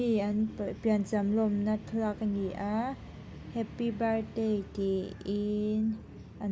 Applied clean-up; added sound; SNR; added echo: none; none; none; none.